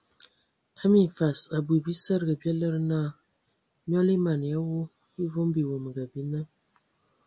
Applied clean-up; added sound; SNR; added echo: none; none; none; none.